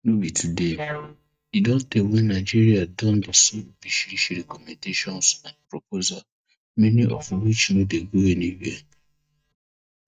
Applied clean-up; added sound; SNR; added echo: neural mask model DeepFilterNet 3.